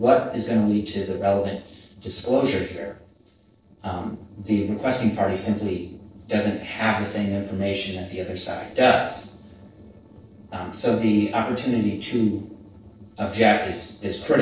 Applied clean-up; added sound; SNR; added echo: neural separator model SepFormer DNS4.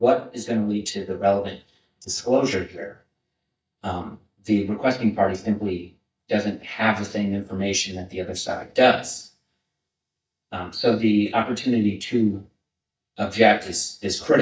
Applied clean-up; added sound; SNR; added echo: neural mask model DeepFilterNet 3.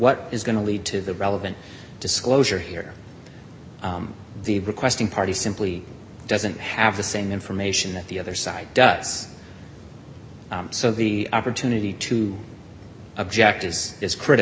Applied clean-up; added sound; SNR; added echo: none; none; none; none.